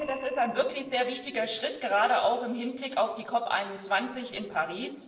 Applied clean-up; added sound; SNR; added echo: neural separator model SepFormer DNS4.